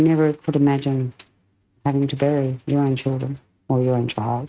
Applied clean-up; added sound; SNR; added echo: neural mask model RNNoise.